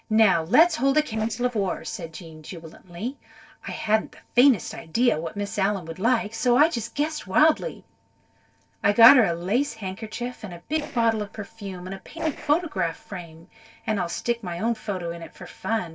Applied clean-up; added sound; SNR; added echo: neural separator model SepFormer DNS4.